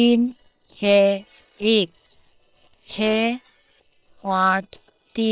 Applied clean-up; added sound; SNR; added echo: neural separator model SepFormer WHAM!.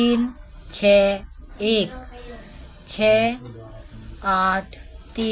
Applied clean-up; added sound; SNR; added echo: none; none; none; none.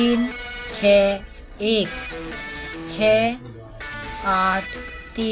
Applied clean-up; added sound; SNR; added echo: none; Electric guitar; 13 dB; none.